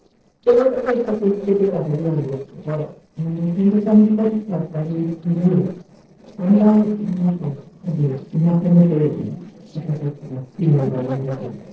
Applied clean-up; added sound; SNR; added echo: neural separator model SepFormer DNS4.